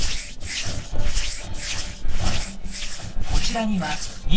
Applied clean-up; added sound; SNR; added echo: neural separator model SepFormer DNS4.